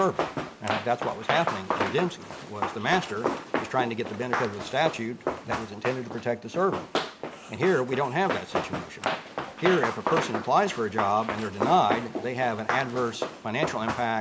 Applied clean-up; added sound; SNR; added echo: none; Run; 4 dB; none.